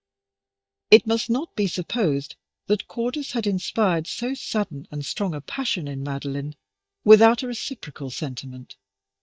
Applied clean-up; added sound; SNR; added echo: neural mask model DeepFilterNet 3.